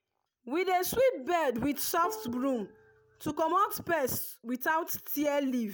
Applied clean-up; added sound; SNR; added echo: none; Plucked string instrument; 15 dB; none.